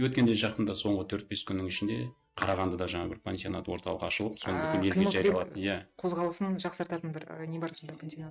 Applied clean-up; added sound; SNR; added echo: neural mask model RNNoise.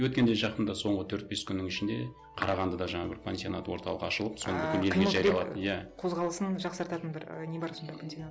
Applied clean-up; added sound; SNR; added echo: none; Raindrop / Drip; 13 dB; none.